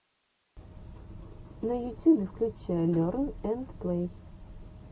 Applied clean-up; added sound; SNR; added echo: none; none; none; none.